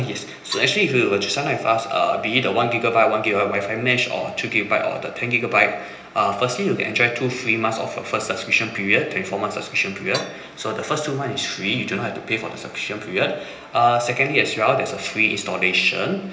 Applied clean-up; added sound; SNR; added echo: none; Percussion; 16 dB; reverberation time 1.0 s.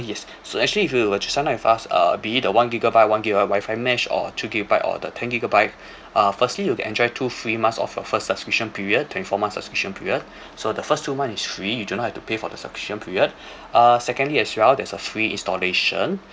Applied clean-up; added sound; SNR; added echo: none; none; none; none.